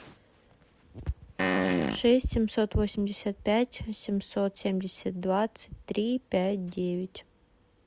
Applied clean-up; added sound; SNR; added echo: none; Fart; -2 dB; none.